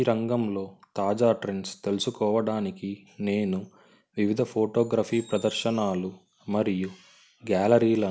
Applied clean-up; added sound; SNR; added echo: none; none; none; none.